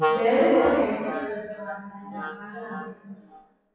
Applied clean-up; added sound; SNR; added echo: classical method WPE with log-MMSE.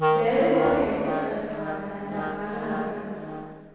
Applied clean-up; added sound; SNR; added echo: none; Wind instrument, woodwind instrument; 3 dB; reverberation time 2.2 s.